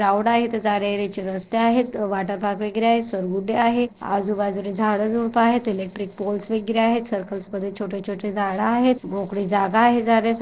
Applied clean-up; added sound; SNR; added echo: neural separator model SepFormer DNS4.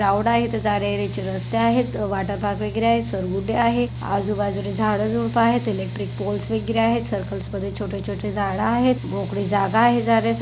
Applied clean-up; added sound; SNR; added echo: none; Mechanical fan; 9 dB; none.